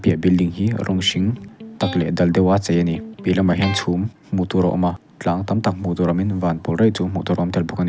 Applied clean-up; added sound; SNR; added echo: none; Electric guitar; 15 dB; none.